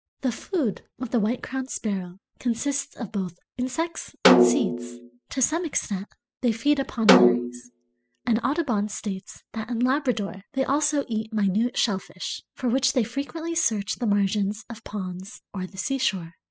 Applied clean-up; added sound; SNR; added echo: classical method spectral subtraction.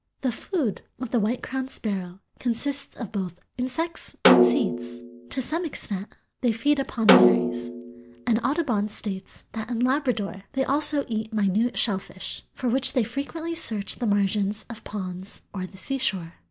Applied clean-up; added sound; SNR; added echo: none; Snare drum; -2 dB; none.